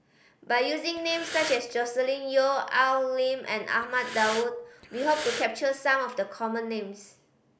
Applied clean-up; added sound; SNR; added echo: none; Breathing; 10 dB; none.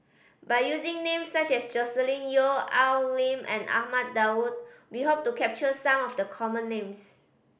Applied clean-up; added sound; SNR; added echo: none; none; none; none.